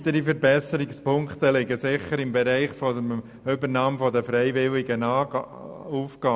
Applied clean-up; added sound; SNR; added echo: none; none; none; none.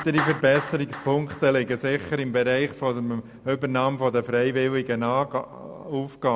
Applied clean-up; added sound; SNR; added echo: none; Clapping; 15 dB; none.